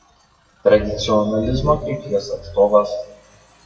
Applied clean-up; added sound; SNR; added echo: classical method WPE with log-MMSE.